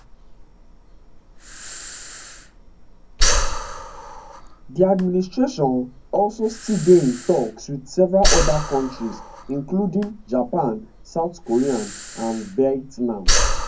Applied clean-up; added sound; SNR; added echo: none; Breathing; 2 dB; reverberation time 0.3 s.